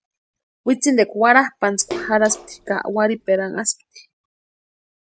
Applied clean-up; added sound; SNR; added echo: none; Splash, splatter; 15 dB; none.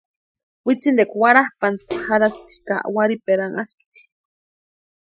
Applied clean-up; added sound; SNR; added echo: classical method Wiener filter.